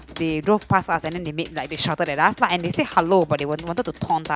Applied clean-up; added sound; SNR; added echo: none; Computer keyboard; 20 dB; none.